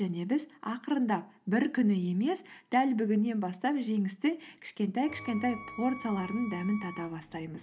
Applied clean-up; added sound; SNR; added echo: none; Wind instrument, woodwind instrument; 16 dB; none.